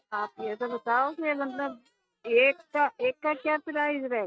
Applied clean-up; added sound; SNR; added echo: neural mask model RNNoise.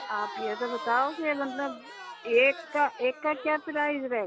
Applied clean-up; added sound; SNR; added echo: none; Crowd; 12 dB; none.